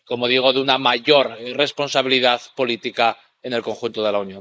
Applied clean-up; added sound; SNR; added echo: neural mask model Resemble Enhance denoiser.